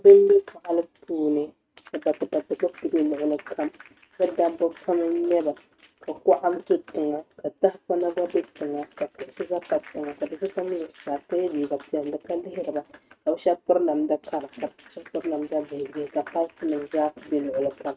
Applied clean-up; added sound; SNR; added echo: neural mask model RNNoise.